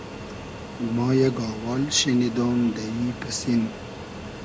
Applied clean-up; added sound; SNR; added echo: none; Fixed-wing aircraft, airplane; 11 dB; none.